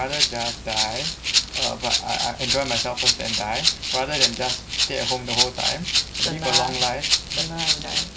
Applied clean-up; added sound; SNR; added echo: none; Rattle (instrument); -5 dB; none.